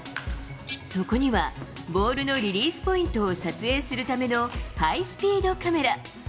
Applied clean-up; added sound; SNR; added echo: none; none; none; none.